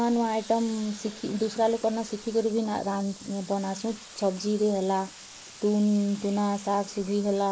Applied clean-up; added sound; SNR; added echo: neural mask model Resemble Enhance denoiser.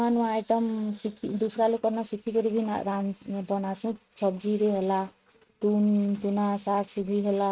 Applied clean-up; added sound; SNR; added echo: neural mask model RNNoise.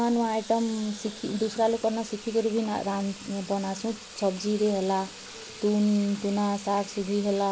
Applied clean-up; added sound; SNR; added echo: none; Sink (filling or washing) / Water tap, faucet; 16 dB; none.